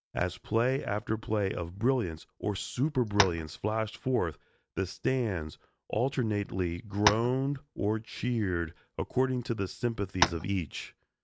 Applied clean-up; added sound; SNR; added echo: none; Tap; 0 dB; none.